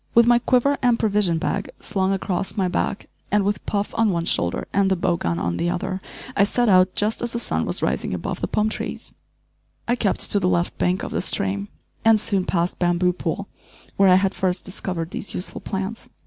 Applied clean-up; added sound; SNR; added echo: none; none; none; none.